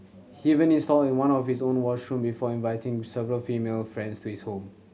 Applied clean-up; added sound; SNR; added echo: none; none; none; none.